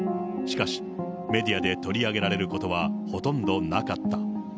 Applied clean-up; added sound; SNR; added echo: none; Piano; 12 dB; none.